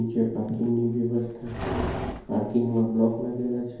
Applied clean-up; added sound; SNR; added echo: none; Livestock, farm animals, working animals; 11 dB; reverberation time 0.9 s.